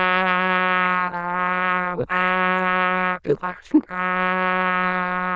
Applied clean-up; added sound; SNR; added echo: neural diffusion model UNIVERSE++.